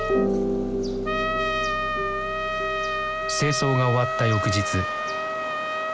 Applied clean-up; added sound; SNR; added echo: none; Trumpet; 1 dB; none.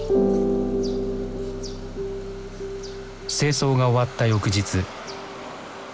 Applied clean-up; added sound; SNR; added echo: none; none; none; none.